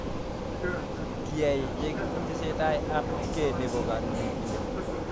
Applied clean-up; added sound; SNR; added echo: none; Vehicle; -2 dB; none.